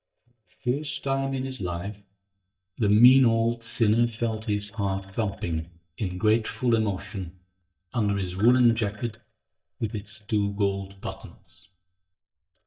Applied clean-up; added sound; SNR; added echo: neural mask model DeepFilterNet 3.